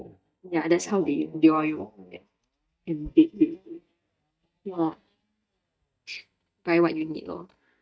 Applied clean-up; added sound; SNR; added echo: neural mask model DeepFilterNet 3.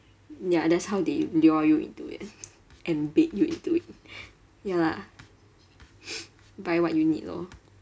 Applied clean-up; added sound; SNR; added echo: none; none; none; none.